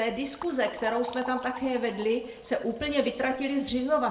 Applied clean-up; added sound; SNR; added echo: none; Liquid; 17 dB; reverberation time 0.4 s.